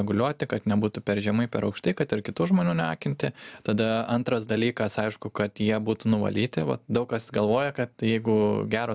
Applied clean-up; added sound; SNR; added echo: none; none; none; none.